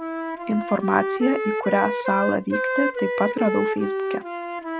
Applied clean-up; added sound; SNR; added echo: none; Wind instrument, woodwind instrument; 2 dB; none.